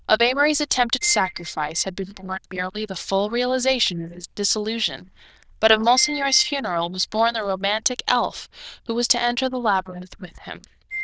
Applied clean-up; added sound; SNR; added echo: neural diffusion model UNIVERSE++.